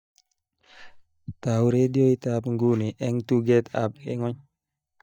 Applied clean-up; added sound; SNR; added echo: neural mask model DeepFilterNet 3.